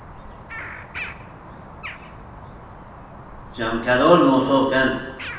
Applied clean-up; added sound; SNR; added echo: none; Bird vocalization, bird call, bird song; 14 dB; reverberation time 0.9 s.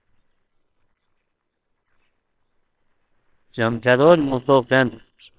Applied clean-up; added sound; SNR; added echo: neural separator model SepFormer WHAMR!.